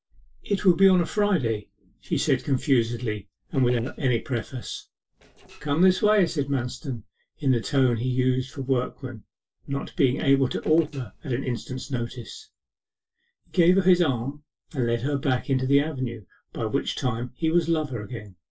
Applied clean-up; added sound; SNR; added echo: neural separator model SepFormer DNS4.